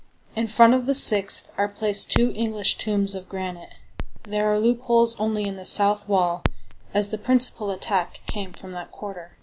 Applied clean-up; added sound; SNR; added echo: none; Crackle; 11 dB; none.